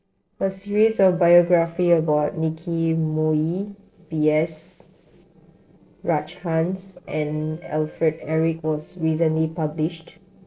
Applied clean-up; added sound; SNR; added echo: neural separator model SepFormer DNS4.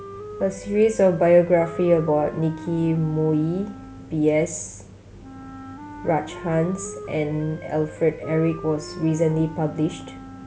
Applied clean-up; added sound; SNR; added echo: none; Wind instrument, woodwind instrument; 16 dB; none.